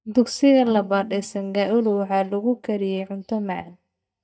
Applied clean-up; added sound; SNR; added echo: neural mask model DeepFilterNet 3.